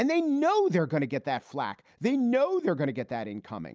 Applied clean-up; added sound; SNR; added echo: none; none; none; none.